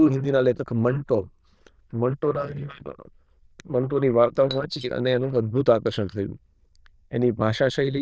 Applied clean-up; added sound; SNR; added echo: neural diffusion model UNIVERSE++.